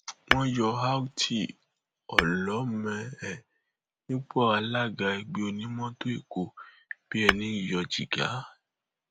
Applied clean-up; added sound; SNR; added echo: none; Tap / Hammer; 1 dB; none.